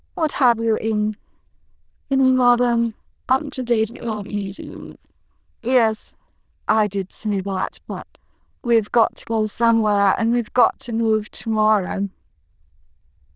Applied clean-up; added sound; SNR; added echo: neural diffusion model UNIVERSE++.